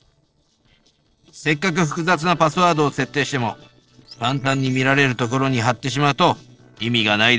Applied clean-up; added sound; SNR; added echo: neural separator model SepFormer DNS4.